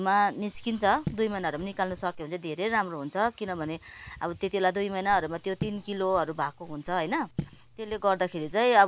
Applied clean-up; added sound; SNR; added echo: none; Raindrop / Drip; 13 dB; none.